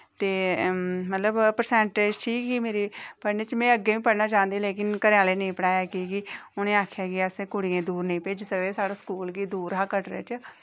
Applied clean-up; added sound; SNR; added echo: none; none; none; none.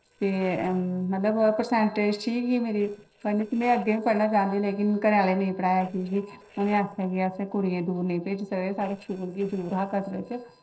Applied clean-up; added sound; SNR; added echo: neural separator model SepFormer DNS4.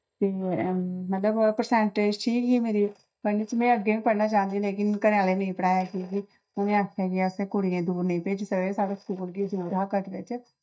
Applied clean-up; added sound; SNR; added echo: neural mask model DeepFilterNet 3.